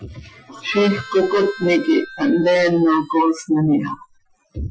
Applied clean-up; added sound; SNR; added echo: classical method Wiener filter.